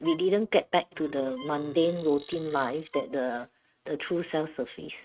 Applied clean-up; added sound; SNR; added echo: neural mask model RNNoise.